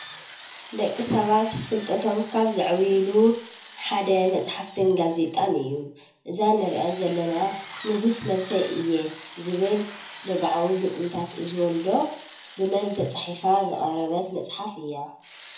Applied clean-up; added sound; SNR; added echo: none; Drill; 15 dB; reverberation time 0.6 s.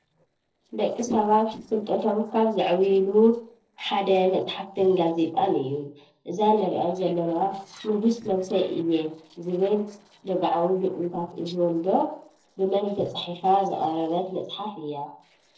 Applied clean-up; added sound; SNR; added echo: neural separator model SepFormer DNS4.